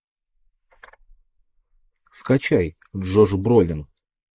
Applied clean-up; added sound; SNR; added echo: neural mask model Resemble Enhance denoiser.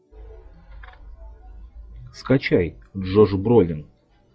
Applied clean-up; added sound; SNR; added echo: classical method log-MMSE.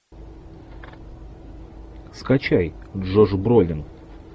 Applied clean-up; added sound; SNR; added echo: none; none; none; none.